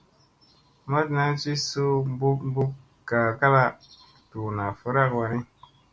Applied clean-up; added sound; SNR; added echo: none; none; none; none.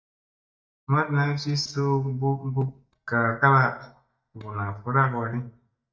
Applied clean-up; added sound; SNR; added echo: neural mask model DeepFilterNet 3.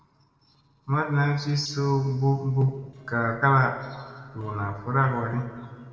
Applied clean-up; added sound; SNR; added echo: neural separator model SepFormer DNS4.